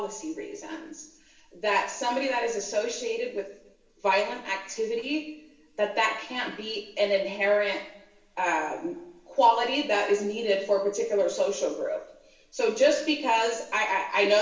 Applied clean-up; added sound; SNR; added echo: none; none; none; reverberation time 0.9 s.